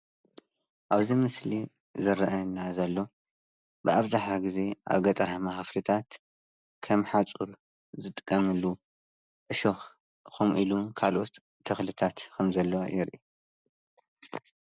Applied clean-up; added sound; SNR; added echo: none; none; none; none.